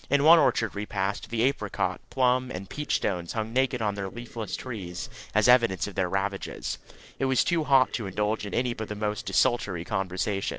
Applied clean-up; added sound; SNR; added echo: neural separator model SepFormer DNS4.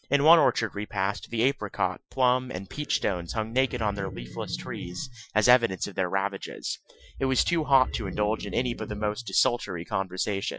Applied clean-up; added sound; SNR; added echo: classical method Wiener filter.